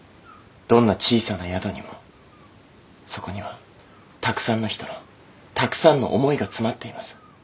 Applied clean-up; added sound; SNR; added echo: none; none; none; none.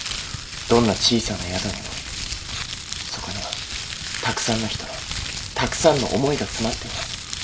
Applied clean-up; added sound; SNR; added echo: none; Crumpling, crinkling; 5 dB; none.